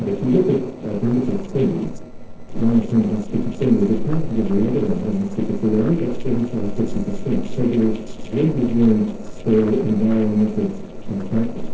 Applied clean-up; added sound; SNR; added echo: neural separator model SepFormer DNS4.